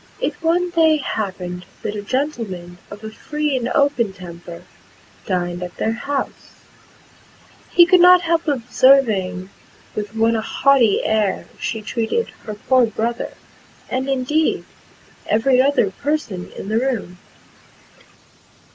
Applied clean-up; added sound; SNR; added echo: none; none; none; none.